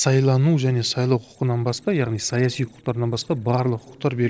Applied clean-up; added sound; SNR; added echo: neural separator model SepFormer DNS4.